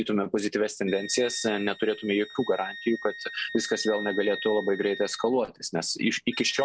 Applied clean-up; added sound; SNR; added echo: none; Wind instrument, woodwind instrument; 14 dB; none.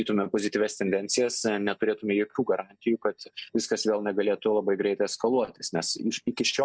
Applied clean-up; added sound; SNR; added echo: neural mask model DeepFilterNet 3.